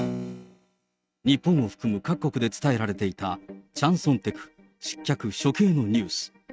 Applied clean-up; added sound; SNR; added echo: neural mask model RNNoise.